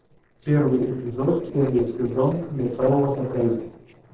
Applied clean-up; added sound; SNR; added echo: neural separator model SepFormer DNS4.